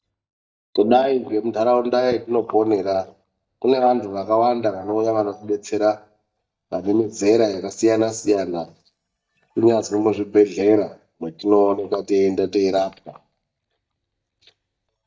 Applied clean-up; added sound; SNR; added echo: neural mask model DeepFilterNet 3.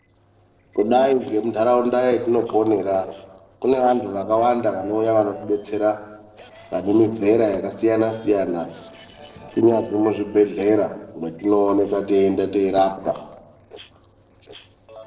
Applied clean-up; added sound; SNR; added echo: neural separator model SepFormer DNS4.